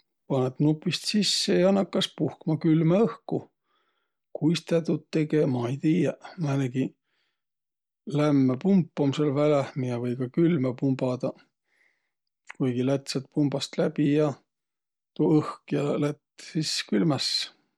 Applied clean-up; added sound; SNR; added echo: none; none; none; none.